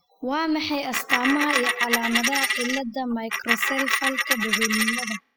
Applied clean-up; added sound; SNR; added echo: classical method spectral subtraction.